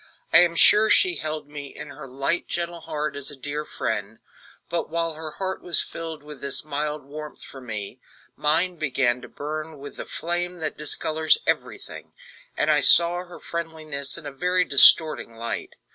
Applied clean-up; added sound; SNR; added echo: none; none; none; none.